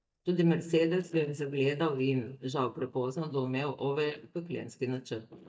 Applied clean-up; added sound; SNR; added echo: neural mask model DeepFilterNet 3.